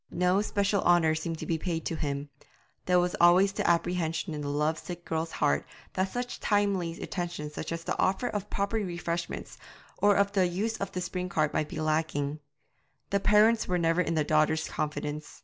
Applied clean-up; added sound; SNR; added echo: none; none; none; none.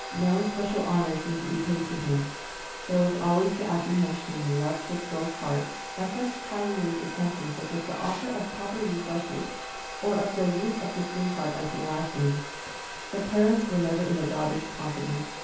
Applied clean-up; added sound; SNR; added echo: none; Domestic sounds, home sounds; 9 dB; reverberation time 0.7 s.